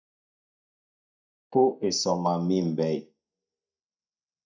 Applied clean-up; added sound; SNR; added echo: neural mask model DeepFilterNet 3.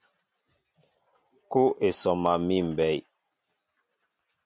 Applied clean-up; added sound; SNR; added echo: none; none; none; none.